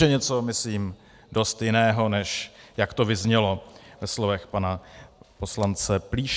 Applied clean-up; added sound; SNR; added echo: none; none; none; none.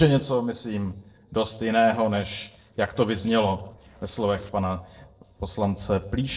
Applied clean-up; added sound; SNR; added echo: neural separator model SepFormer DNS4.